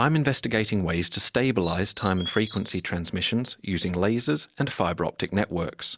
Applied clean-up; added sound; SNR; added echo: none; Chirp, tweet; 9 dB; none.